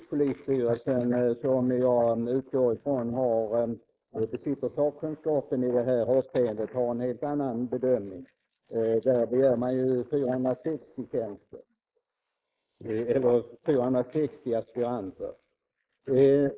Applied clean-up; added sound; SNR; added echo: neural mask model Resemble Enhance denoiser.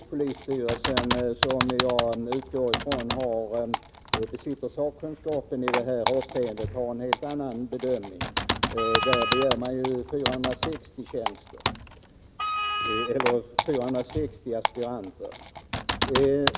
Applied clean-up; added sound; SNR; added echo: none; Wind instrument, woodwind instrument + Typing; 2 dB; none.